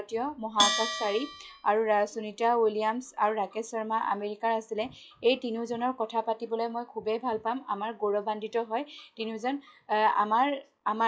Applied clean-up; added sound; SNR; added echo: classical method log-MMSE.